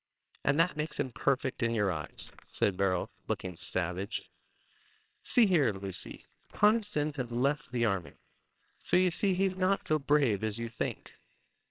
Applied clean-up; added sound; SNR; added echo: neural separator model SepFormer WHAMR!.